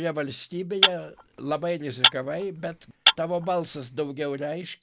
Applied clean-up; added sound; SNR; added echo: none; Tap / Glass; -4 dB; none.